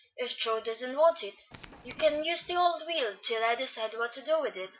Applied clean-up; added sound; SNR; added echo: none; Tools; 17 dB; none.